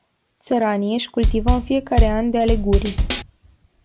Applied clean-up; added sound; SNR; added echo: none; Drum kit; -3 dB; none.